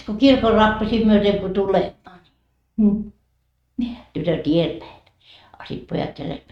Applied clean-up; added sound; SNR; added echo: neural mask model RNNoise.